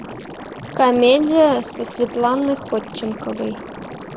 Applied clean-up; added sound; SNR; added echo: none; Liquid; 14 dB; none.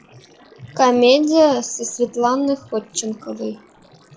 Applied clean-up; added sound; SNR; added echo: classical method log-MMSE.